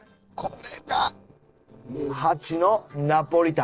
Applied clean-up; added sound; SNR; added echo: neural separator model SepFormer DNS4.